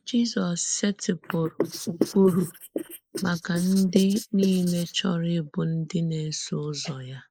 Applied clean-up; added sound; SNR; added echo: neural mask model Resemble Enhance denoiser.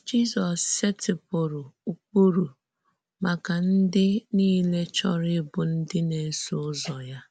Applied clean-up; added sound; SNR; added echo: none; none; none; none.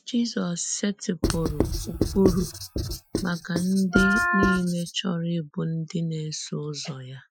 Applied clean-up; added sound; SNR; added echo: classical method Wiener filter.